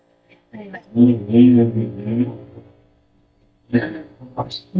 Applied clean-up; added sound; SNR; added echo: neural mask model DeepFilterNet 3.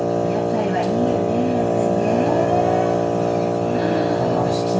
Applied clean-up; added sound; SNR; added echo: none; Wind instrument, woodwind instrument; -5 dB; reverberation time 0.4 s.